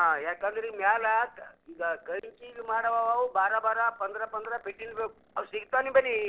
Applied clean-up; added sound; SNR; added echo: neural separator model SepFormer DNS4.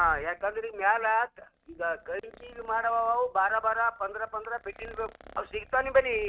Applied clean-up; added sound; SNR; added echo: neural mask model RNNoise.